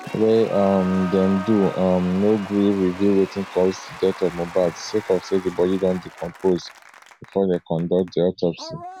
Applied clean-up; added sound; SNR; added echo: none; Applause / Crowd / Cheering + Wind instrument, woodwind instrument; 16 dB; none.